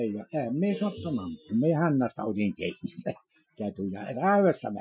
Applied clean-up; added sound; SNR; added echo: classical method Wiener filter.